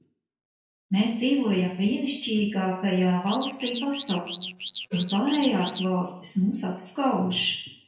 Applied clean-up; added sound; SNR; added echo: none; Alarm / Car; 3 dB; reverberation time 0.5 s.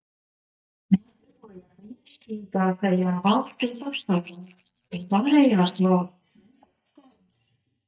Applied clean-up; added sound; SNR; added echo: neural mask model DeepFilterNet 3.